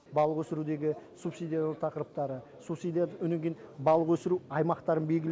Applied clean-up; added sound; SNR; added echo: none; none; none; none.